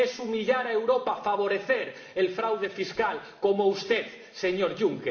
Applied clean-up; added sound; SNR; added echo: none; none; none; reverberation time 0.8 s.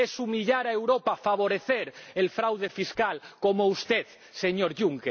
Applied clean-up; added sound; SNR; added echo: none; none; none; none.